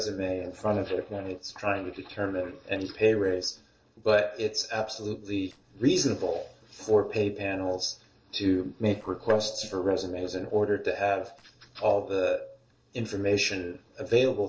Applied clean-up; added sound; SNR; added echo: neural separator model SepFormer DNS4.